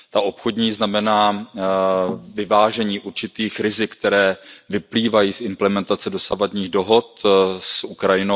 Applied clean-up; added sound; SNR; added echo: none; none; none; none.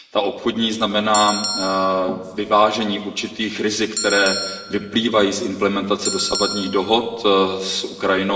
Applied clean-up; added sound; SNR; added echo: none; Bell; 9 dB; reverberation time 2.9 s.